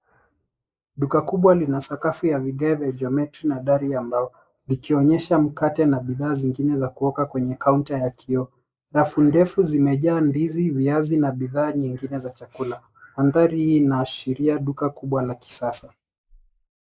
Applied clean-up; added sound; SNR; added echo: neural mask model Resemble Enhance denoiser.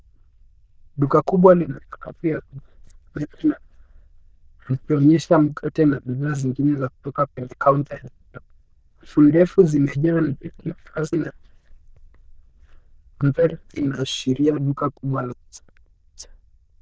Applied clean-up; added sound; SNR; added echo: neural diffusion model UNIVERSE++.